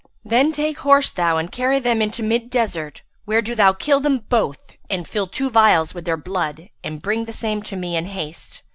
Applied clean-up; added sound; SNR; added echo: none; none; none; none.